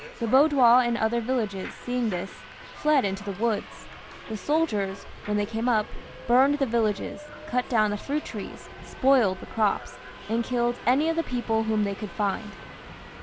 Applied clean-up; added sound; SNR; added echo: none; Subway, metro, underground; 15 dB; none.